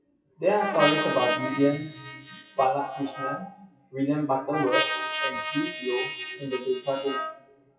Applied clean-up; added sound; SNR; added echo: classical method WPE with log-MMSE.